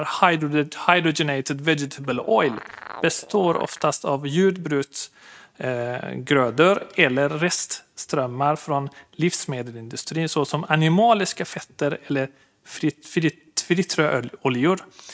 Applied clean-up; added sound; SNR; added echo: neural mask model RNNoise.